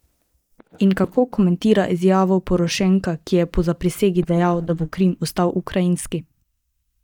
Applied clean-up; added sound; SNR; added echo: neural mask model DeepFilterNet 3.